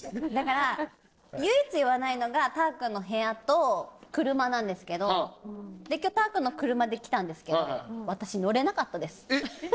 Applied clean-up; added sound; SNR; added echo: neural separator model SepFormer DNS4.